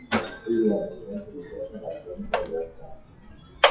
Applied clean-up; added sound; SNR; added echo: classical method WPE with log-MMSE.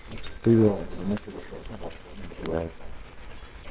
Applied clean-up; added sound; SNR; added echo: neural separator model SepFormer WHAMR!.